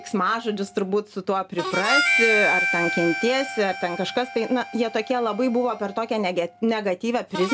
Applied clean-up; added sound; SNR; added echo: none; Harmonica; 4 dB; none.